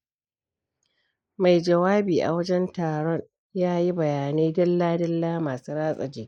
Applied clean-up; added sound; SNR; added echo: neural mask model Resemble Enhance denoiser.